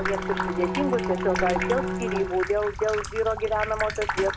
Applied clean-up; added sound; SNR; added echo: none; Bowed string instrument + Sink (filling or washing) / Water tap, faucet; 3 dB; none.